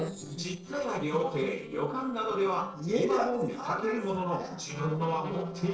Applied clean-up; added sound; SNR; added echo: neural separator model SepFormer DNS4.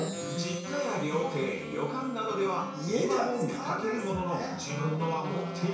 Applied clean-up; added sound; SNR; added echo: none; Wind instrument, woodwind instrument; 12 dB; reverberation time 0.6 s.